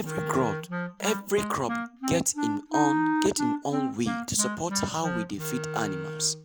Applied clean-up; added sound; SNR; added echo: none; Wind instrument, woodwind instrument; 1 dB; none.